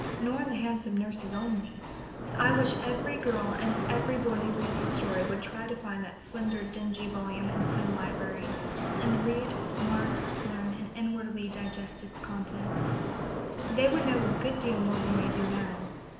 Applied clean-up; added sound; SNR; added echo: none; Mechanisms; 2 dB; reverberation time 0.9 s.